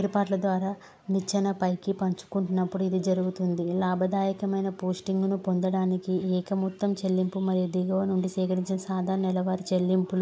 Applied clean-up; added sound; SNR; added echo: none; none; none; none.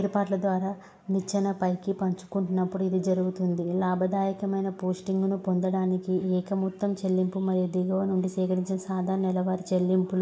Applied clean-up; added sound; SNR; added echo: none; none; none; reverberation time 0.8 s.